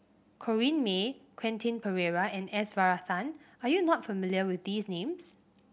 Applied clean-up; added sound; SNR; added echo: none; none; none; none.